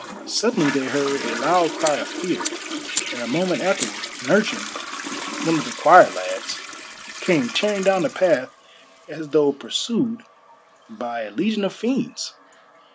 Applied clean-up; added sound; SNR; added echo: none; Fire + Toilet flush; 10 dB; none.